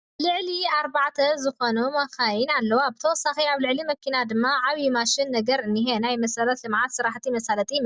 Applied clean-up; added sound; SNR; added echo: none; none; none; none.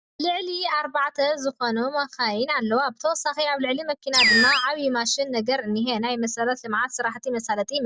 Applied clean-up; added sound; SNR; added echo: none; Animal; -2 dB; none.